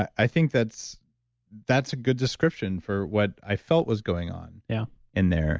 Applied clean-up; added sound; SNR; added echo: none; none; none; none.